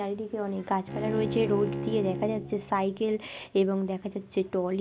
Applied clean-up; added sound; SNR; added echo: none; Bowed string instrument; 6 dB; none.